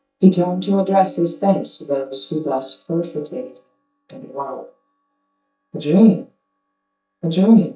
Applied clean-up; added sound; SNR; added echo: neural mask model DeepFilterNet 3.